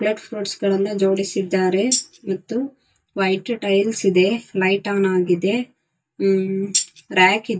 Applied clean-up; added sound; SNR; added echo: neural mask model DeepFilterNet 3.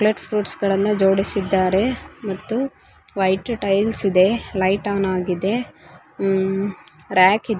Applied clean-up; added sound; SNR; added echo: none; none; none; none.